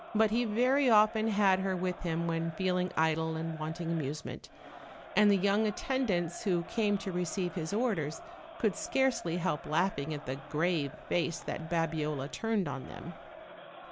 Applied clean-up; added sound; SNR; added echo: none; Crowd; 16 dB; none.